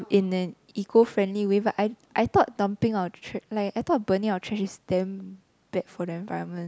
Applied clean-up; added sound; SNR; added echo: none; none; none; none.